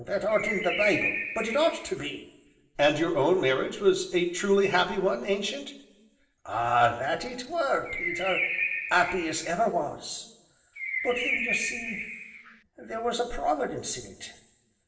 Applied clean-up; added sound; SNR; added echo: none; Bird; 4 dB; reverberation time 1.3 s.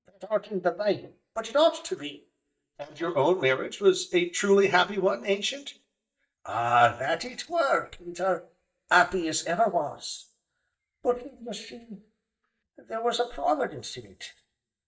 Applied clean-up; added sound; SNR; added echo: neural mask model DeepFilterNet 3.